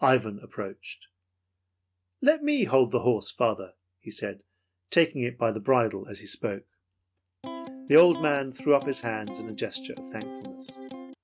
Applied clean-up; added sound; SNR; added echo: neural mask model RNNoise.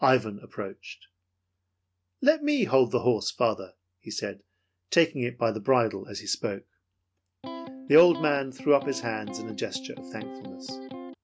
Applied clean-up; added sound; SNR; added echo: none; Electric guitar; 12 dB; none.